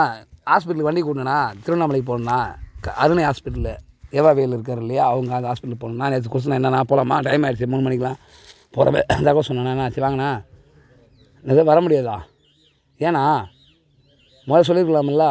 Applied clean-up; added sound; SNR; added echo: none; none; none; none.